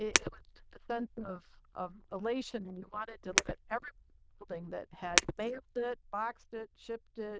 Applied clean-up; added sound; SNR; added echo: neural diffusion model UNIVERSE++.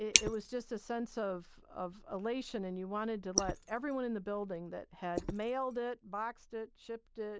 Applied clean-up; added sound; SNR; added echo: neural mask model Resemble Enhance denoiser.